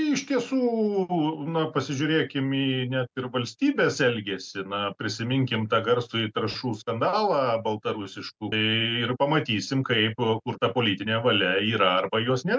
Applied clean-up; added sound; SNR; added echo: none; none; none; none.